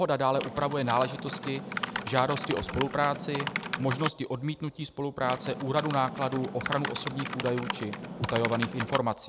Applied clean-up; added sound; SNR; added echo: none; Typing; 5 dB; none.